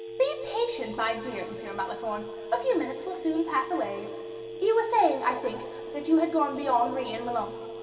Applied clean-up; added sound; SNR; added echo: none; Telephone; 10 dB; reverberation time 2.3 s.